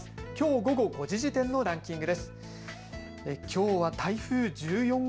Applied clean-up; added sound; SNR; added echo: none; none; none; none.